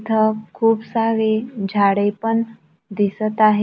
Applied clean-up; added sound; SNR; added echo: none; none; none; none.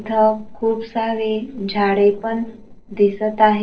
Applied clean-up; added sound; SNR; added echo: neural separator model SepFormer DNS4.